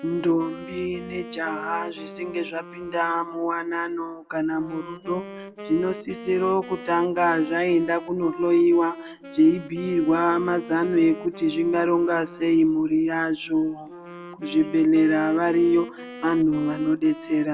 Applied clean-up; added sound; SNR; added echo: none; Wind instrument, woodwind instrument; 16 dB; reverberation time 1.1 s.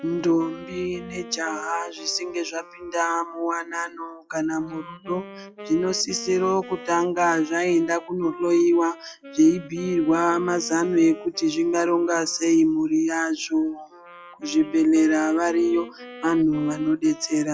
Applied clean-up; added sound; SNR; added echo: classical method WPE with log-MMSE.